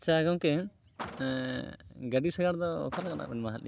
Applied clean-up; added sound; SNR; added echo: none; Car; 16 dB; none.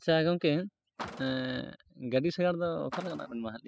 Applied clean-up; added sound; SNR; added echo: classical method spectral subtraction.